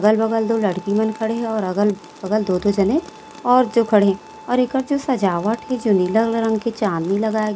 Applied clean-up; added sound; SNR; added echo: none; Bowed string instrument + Rain; 20 dB; none.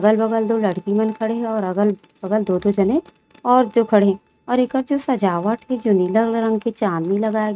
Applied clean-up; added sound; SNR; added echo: neural mask model RNNoise.